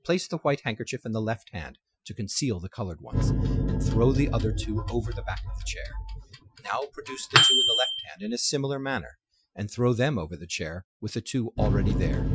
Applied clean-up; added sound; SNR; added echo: classical method Wiener filter.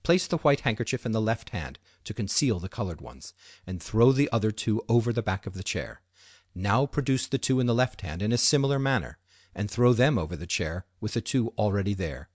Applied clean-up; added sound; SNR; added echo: none; none; none; none.